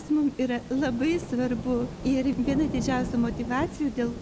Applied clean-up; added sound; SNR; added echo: none; Rain / Thunderstorm; 8 dB; none.